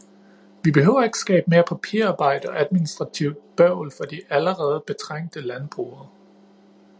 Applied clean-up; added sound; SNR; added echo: none; none; none; none.